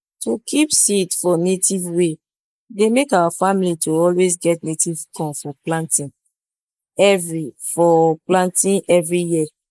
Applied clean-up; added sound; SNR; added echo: neural mask model Resemble Enhance denoiser.